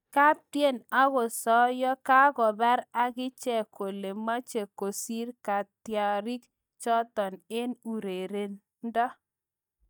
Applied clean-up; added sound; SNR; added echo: neural mask model DeepFilterNet 3.